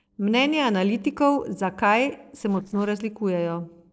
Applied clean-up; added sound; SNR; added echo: neural separator model SepFormer DNS4.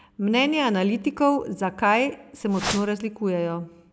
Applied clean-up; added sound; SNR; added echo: none; Whoosh, swoosh, swish; 6 dB; none.